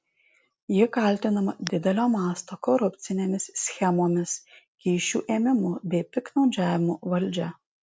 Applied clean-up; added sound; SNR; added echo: none; none; none; none.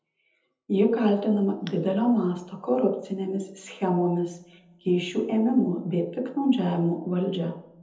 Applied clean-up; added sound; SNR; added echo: none; none; none; reverberation time 0.8 s.